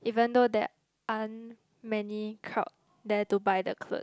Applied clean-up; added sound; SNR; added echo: none; none; none; none.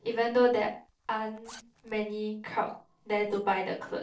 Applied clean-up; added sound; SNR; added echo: neural separator model SepFormer DNS4.